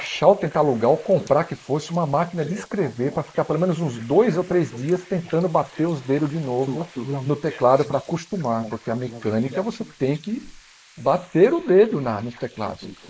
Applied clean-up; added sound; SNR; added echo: neural mask model Resemble Enhance denoiser.